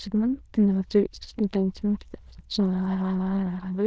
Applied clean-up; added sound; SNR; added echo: neural diffusion model UNIVERSE++.